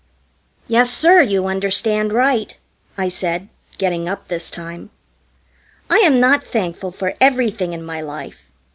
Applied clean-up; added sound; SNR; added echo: none; none; none; none.